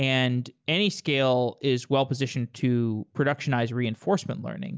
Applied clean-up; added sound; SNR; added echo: none; none; none; none.